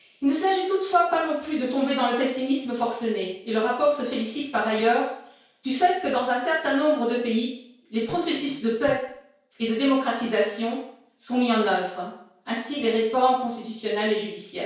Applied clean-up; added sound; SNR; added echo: none; Fart; 18 dB; reverberation time 0.5 s.